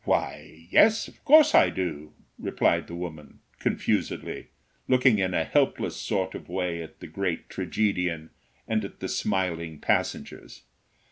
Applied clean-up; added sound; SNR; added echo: none; none; none; none.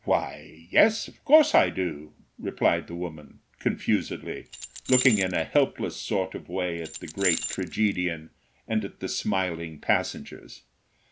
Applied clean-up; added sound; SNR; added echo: none; Keys jangling; 7 dB; none.